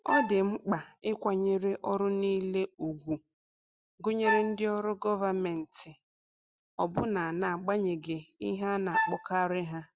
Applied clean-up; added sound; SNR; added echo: none; Wind instrument, woodwind instrument; 2 dB; none.